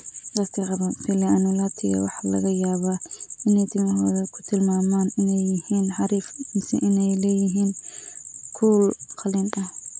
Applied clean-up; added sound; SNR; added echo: none; none; none; none.